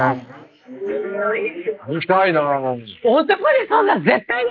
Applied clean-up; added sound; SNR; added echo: neural mask model Resemble Enhance denoiser.